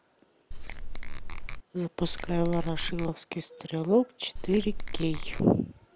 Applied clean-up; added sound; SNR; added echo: none; Squeak / Tools; 1 dB; none.